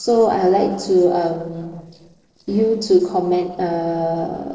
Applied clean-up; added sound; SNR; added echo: neural separator model SepFormer DNS4.